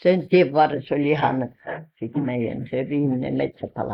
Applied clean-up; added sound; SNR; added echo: neural mask model Resemble Enhance denoiser.